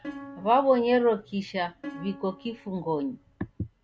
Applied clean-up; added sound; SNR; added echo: none; Plucked string instrument; 17 dB; none.